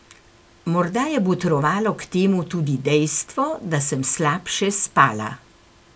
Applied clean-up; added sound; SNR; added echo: none; none; none; none.